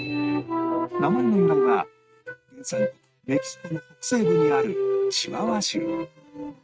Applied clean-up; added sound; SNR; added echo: neural mask model RNNoise.